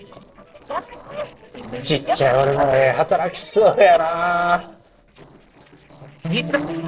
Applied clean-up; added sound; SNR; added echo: neural separator model SepFormer DNS4.